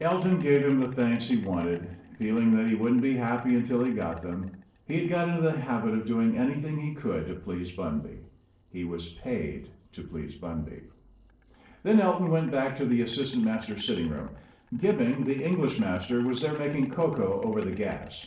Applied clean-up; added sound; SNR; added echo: neural separator model SepFormer DNS4.